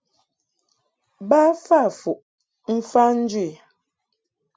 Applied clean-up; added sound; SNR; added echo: none; none; none; none.